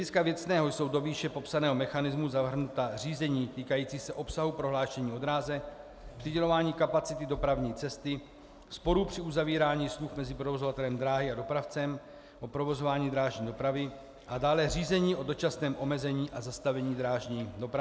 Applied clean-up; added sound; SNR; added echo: none; none; none; none.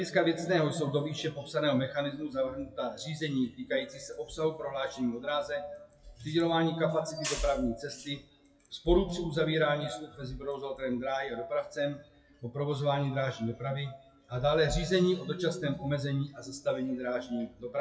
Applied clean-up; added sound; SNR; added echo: classical method WPE with log-MMSE.